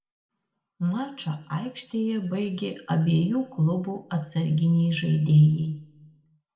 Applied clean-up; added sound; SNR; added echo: none; none; none; reverberation time 0.7 s.